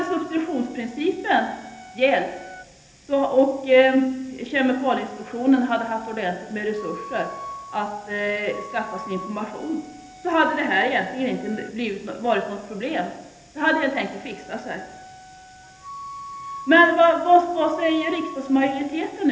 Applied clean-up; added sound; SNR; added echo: none; Wind instrument, woodwind instrument; 18 dB; reverberation time 1.4 s.